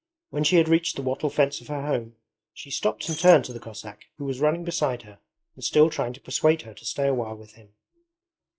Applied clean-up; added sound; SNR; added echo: classical method log-MMSE.